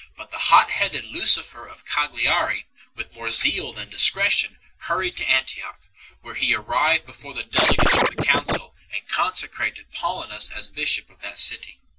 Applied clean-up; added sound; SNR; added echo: none; Scratching (performance technique); -3 dB; none.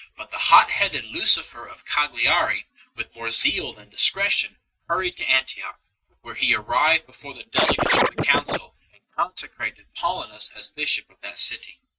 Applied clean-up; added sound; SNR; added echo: neural mask model RNNoise.